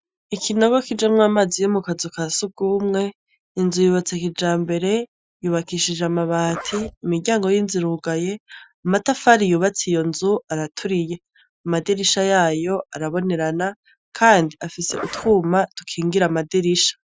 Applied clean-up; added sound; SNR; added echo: classical method Wiener filter.